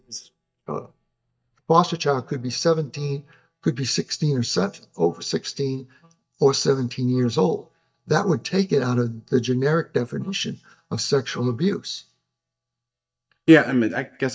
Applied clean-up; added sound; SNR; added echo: neural mask model DeepFilterNet 3.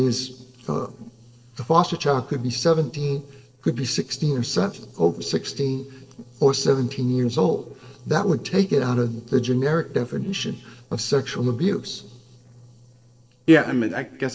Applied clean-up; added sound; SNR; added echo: neural separator model SepFormer DNS4.